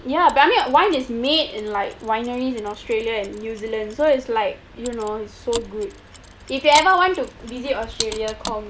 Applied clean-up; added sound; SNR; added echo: none; Mechanisms; 16 dB; none.